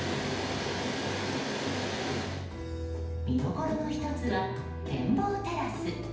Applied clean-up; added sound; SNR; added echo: none; none; none; reverberation time 0.8 s.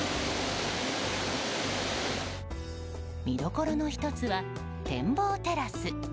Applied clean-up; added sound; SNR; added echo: none; none; none; none.